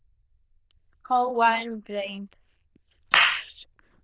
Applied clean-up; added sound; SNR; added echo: neural diffusion model UNIVERSE++.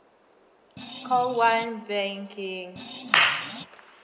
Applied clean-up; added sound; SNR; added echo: none; Screech; 14 dB; none.